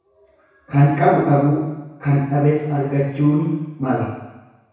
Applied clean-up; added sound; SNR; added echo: none; none; none; reverberation time 1.0 s.